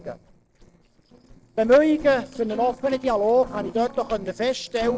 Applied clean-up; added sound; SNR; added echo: neural separator model SepFormer DNS4.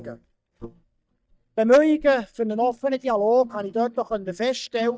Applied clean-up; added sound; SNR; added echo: neural mask model DeepFilterNet 3.